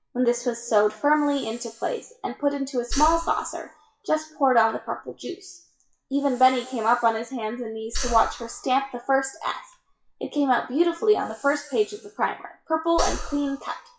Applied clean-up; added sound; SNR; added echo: classical method WPE with log-MMSE.